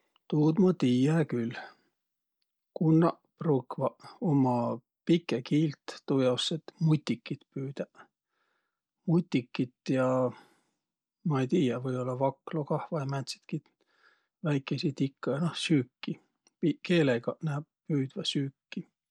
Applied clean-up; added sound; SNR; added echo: none; none; none; none.